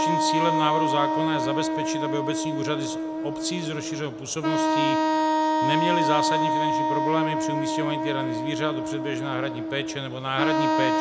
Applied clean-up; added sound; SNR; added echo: none; Wind instrument, woodwind instrument; -4 dB; none.